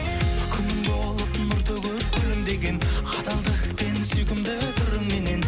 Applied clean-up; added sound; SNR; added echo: none; none; none; none.